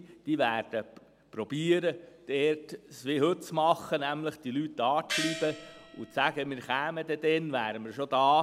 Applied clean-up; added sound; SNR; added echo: none; Gong; 8 dB; none.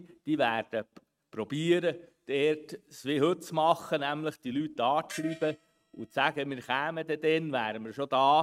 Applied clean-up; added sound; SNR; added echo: neural mask model RNNoise.